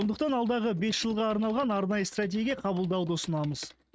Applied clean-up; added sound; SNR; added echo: neural mask model RNNoise.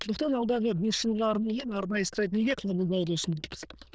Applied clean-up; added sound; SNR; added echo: neural diffusion model UNIVERSE++.